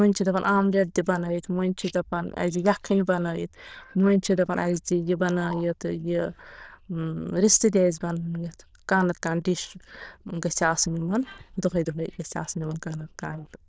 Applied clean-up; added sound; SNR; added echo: neural diffusion model UNIVERSE++.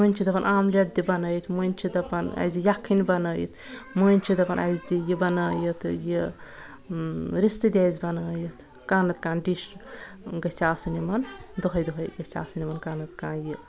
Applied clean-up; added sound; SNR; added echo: none; none; none; none.